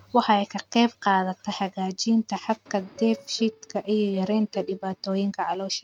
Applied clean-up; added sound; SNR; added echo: neural mask model RNNoise.